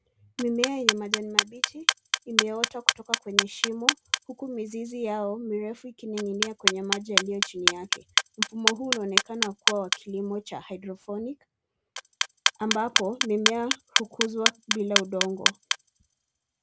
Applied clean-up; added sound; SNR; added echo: none; Clock; -4 dB; none.